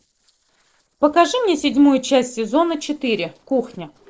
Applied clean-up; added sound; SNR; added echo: neural separator model SepFormer DNS4.